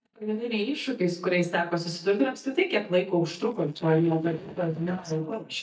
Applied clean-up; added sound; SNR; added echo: neural mask model DeepFilterNet 3.